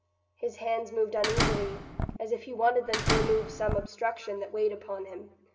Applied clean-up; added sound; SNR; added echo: none; Slam; -1 dB; reverberation time 1.8 s.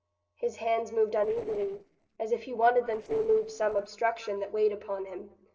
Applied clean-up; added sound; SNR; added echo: neural separator model SepFormer DNS4.